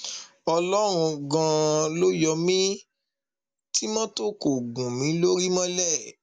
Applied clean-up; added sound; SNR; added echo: none; none; none; none.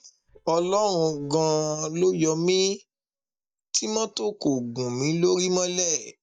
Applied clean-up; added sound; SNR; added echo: neural mask model DeepFilterNet 3.